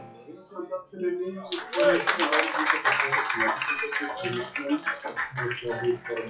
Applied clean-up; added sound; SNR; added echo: classical method WPE with log-MMSE.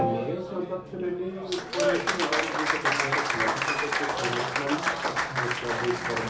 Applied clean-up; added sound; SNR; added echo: none; Applause; -4 dB; reverberation time 0.6 s.